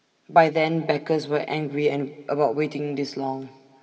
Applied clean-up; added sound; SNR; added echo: none; none; none; reverberation time 1.8 s.